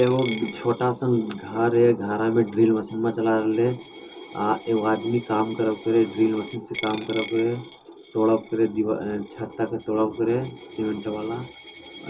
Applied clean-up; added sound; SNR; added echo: none; Coin (dropping); 18 dB; reverberation time 0.2 s.